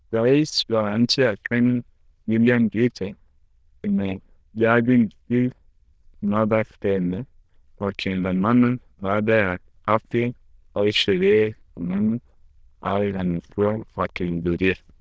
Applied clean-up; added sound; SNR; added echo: neural diffusion model UNIVERSE++.